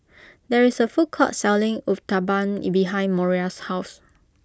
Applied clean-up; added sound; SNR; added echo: none; none; none; none.